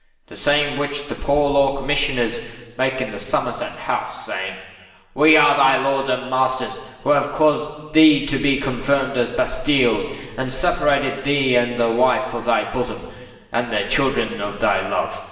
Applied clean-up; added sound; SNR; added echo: none; none; none; reverberation time 1.3 s.